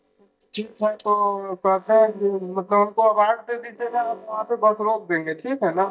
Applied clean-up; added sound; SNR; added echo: neural mask model DeepFilterNet 3.